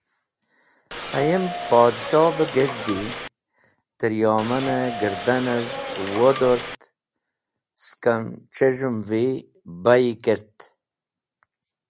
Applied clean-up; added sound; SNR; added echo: none; Subway, metro, underground / Doorbell; 8 dB; none.